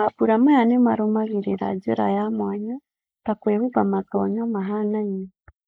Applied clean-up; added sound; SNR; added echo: neural mask model Resemble Enhance denoiser.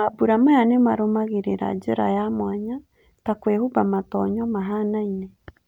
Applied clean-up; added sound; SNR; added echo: none; none; none; none.